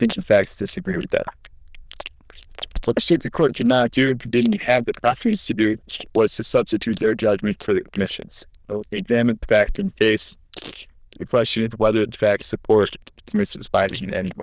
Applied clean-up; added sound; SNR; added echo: neural diffusion model UNIVERSE++.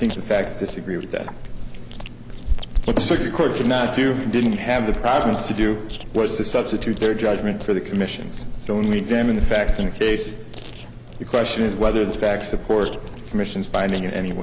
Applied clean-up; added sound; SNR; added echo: none; Chewing, mastication; 6 dB; none.